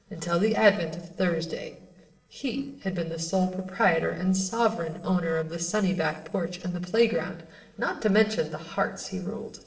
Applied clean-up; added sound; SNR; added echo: neural separator model SepFormer DNS4.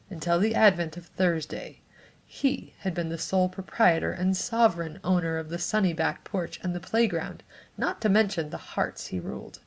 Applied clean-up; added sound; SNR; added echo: none; none; none; none.